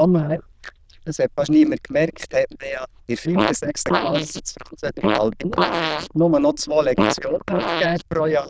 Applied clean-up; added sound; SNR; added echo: neural diffusion model UNIVERSE++.